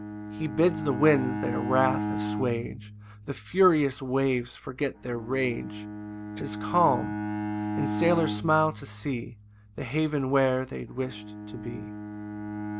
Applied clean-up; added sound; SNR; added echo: none; Bowed string instrument; 7 dB; none.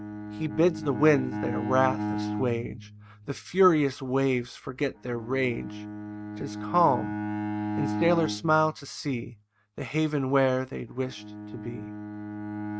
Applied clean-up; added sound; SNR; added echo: neural mask model RNNoise.